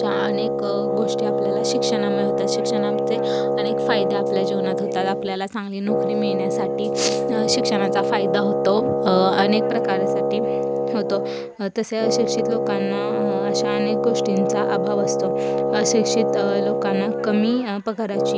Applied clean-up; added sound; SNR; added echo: none; Wind instrument, woodwind instrument; -3 dB; none.